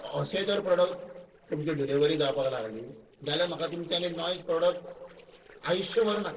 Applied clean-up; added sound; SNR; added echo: neural separator model SepFormer DNS4.